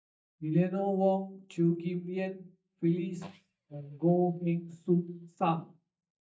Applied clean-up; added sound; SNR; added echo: neural mask model DeepFilterNet 3.